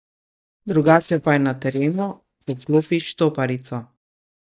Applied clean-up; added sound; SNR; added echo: neural mask model DeepFilterNet 3.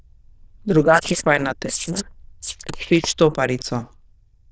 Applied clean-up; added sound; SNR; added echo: neural diffusion model UNIVERSE++.